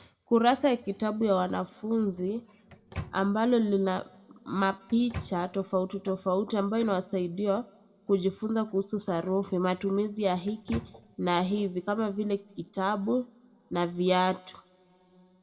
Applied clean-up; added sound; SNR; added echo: none; Microwave oven; 13 dB; reverberation time 1.5 s.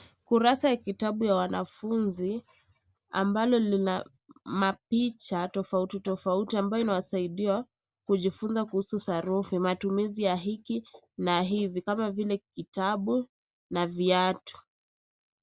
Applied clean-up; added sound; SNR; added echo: none; none; none; none.